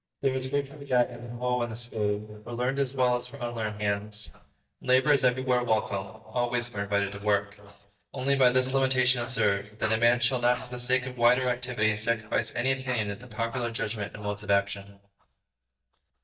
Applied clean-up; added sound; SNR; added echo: neural mask model DeepFilterNet 3.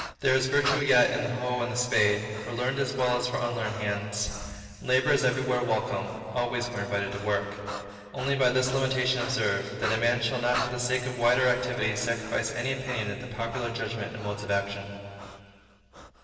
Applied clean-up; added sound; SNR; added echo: none; Breathing; 14 dB; reverberation time 2.6 s.